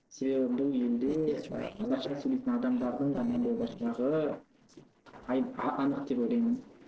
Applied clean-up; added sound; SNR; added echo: neural separator model SepFormer DNS4.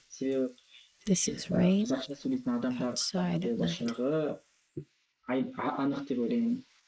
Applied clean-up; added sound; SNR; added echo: neural mask model Resemble Enhance denoiser.